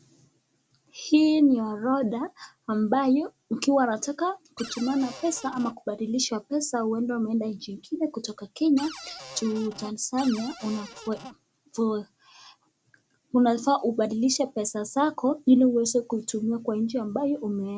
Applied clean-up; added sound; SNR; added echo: none; Cupboard open or close; 16 dB; none.